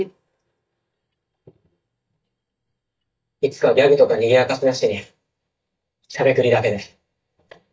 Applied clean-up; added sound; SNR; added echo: neural mask model DeepFilterNet 3.